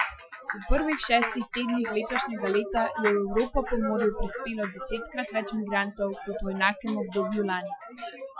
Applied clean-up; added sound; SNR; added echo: classical method Wiener filter.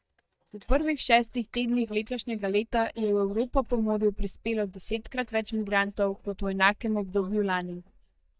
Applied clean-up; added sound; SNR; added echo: neural mask model DeepFilterNet 3.